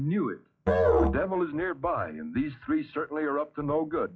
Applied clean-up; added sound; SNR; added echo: classical method log-MMSE.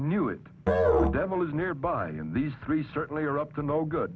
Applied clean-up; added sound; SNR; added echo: none; Musical instrument; 0 dB; none.